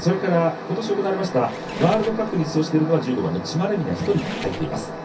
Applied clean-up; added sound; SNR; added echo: none; Squeak; 15 dB; reverberation time 0.3 s.